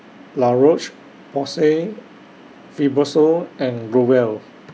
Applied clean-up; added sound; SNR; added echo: none; none; none; none.